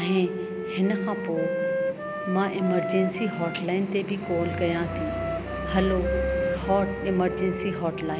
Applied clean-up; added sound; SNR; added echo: none; Wind instrument, woodwind instrument; 5 dB; none.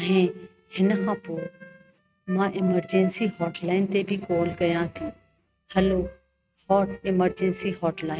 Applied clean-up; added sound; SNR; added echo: neural mask model RNNoise.